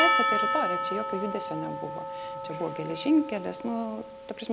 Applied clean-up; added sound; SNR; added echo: none; Percussion; -1 dB; none.